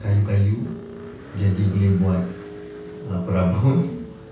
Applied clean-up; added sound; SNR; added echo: none; Car; 17 dB; reverberation time 0.7 s.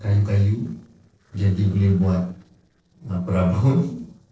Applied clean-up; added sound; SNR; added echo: neural separator model SepFormer DNS4.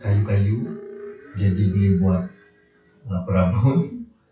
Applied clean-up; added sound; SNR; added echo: classical method WPE with log-MMSE.